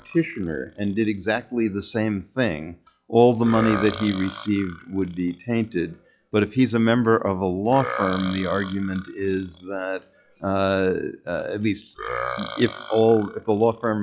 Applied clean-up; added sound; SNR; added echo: classical method log-MMSE.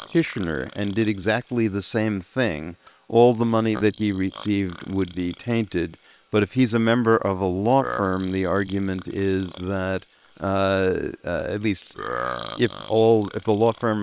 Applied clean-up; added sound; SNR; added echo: neural separator model SepFormer WHAM!.